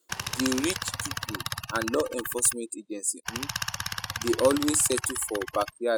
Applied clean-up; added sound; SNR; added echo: classical method spectral subtraction.